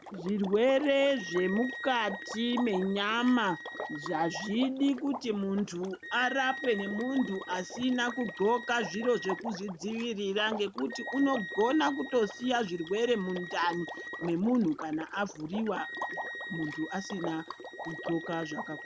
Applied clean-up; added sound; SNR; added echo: none; Wind instrument, woodwind instrument + Water / Liquid; 11 dB; none.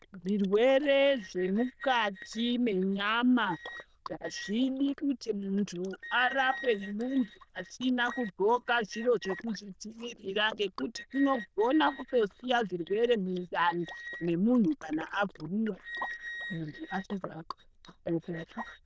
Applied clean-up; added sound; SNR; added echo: neural diffusion model UNIVERSE++.